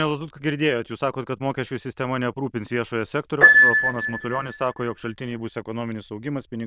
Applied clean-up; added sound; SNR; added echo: neural diffusion model UNIVERSE++.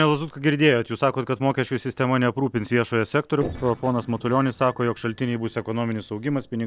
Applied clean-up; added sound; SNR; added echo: neural separator model SepFormer DNS4.